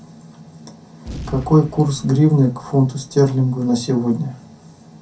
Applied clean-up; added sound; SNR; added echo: none; Boom; 20 dB; reverberation time 0.3 s.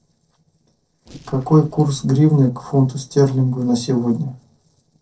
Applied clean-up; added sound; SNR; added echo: neural separator model SepFormer DNS4.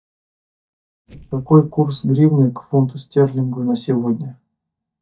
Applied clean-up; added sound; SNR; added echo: neural mask model DeepFilterNet 3.